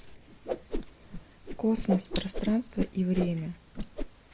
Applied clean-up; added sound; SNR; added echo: neural mask model Resemble Enhance denoiser.